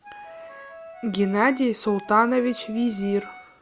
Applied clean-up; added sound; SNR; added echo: none; Wind instrument, woodwind instrument; 18 dB; none.